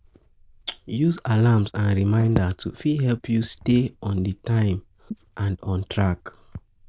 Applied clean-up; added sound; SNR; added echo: neural diffusion model UNIVERSE++.